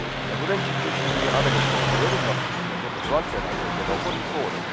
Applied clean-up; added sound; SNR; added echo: none; Car passing by; -3 dB; none.